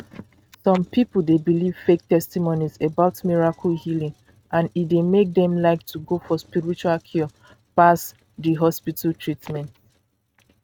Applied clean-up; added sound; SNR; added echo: neural mask model RNNoise.